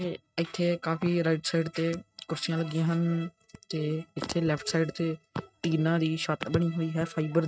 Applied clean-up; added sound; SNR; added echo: neural mask model RNNoise.